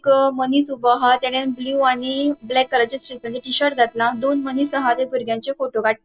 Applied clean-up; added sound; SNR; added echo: neural separator model SepFormer DNS4.